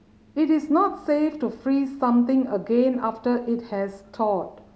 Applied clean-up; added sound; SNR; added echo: none; none; none; none.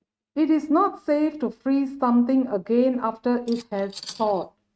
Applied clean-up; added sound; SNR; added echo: neural mask model RNNoise.